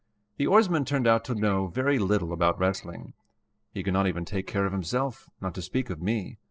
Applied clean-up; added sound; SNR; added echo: neural separator model SepFormer DNS4.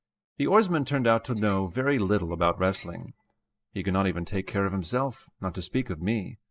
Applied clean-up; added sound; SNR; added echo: neural mask model DeepFilterNet 3.